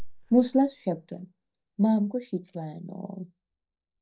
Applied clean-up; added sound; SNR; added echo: neural mask model DeepFilterNet 3.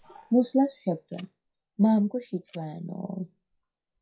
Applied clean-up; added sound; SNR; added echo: classical method WPE with log-MMSE.